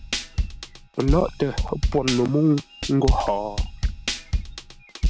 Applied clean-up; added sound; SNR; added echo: none; Drum kit; 1 dB; none.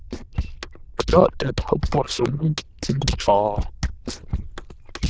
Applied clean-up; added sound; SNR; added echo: neural diffusion model UNIVERSE++.